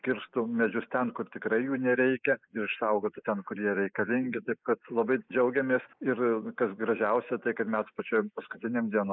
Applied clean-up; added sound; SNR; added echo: neural mask model Resemble Enhance denoiser.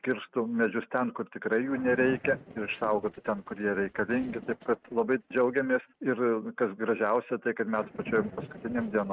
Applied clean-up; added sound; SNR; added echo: neural mask model RNNoise.